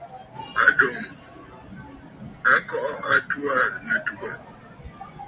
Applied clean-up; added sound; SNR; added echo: none; none; none; none.